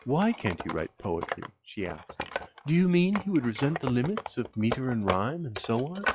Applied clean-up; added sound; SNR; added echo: classical method log-MMSE.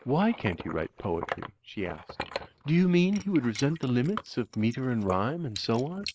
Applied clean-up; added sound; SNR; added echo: neural mask model Resemble Enhance denoiser.